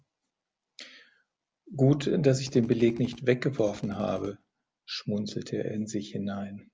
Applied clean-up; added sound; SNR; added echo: none; Drill; 18 dB; none.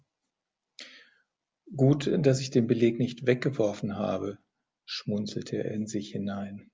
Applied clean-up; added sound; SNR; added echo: none; none; none; none.